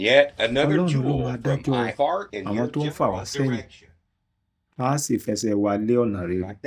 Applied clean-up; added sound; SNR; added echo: neural mask model DeepFilterNet 3.